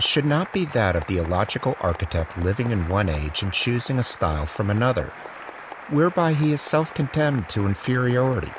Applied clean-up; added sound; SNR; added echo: none; Applause; 16 dB; none.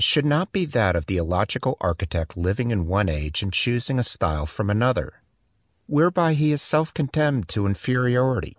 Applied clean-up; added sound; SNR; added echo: none; none; none; none.